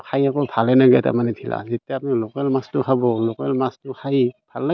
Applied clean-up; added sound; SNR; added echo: none; none; none; none.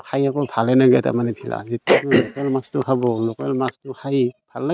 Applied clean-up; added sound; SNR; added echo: neural mask model RNNoise.